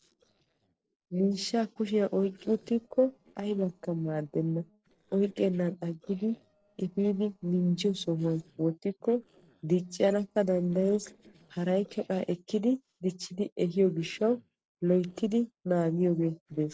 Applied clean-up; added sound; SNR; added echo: neural separator model SepFormer DNS4.